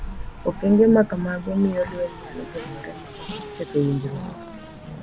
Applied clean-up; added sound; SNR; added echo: none; Race car, auto racing; 12 dB; none.